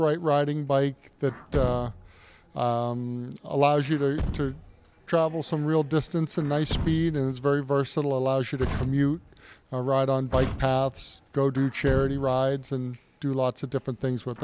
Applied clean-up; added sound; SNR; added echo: none; Truck; 11 dB; none.